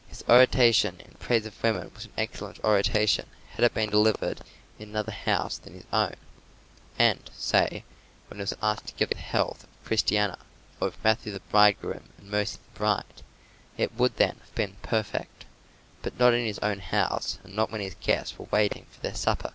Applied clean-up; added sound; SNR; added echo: none; none; none; none.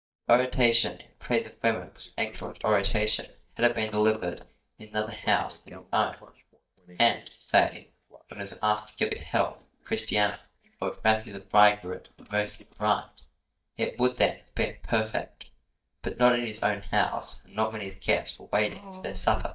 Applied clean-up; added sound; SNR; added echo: neural mask model DeepFilterNet 3.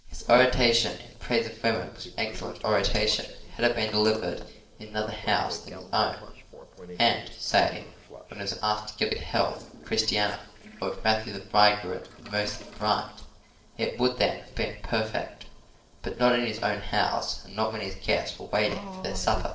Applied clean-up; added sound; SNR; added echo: neural separator model SepFormer DNS4.